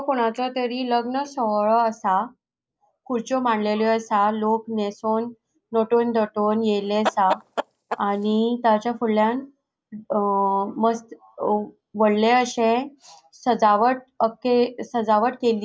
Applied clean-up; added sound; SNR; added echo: neural mask model Resemble Enhance denoiser.